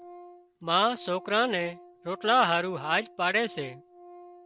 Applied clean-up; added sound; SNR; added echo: none; Organ; 20 dB; none.